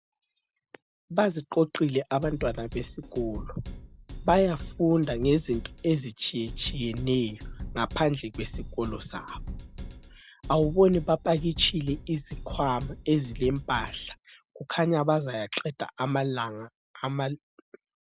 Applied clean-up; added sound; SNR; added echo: none; Drum kit; 11 dB; none.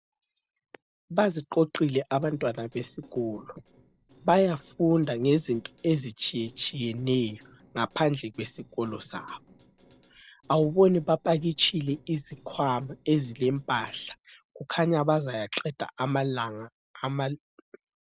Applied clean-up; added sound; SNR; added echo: neural separator model SepFormer DNS4.